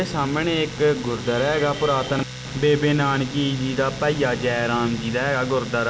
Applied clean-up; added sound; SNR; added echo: none; Domestic sounds, home sounds; 13 dB; none.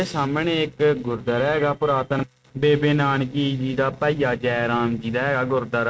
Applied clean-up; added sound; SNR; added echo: neural mask model RNNoise.